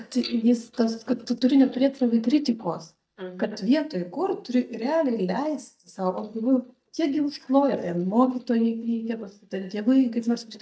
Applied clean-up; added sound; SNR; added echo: neural mask model DeepFilterNet 3.